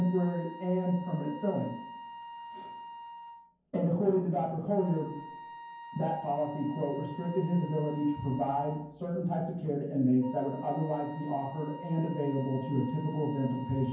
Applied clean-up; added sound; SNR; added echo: none; Wind instrument, woodwind instrument; 14 dB; reverberation time 0.9 s.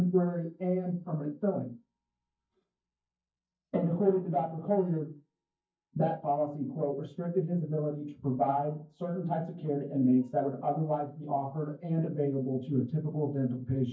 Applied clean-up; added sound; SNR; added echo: neural mask model DeepFilterNet 3.